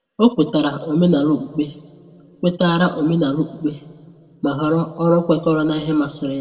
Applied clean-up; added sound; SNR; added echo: none; none; none; reverberation time 1.6 s.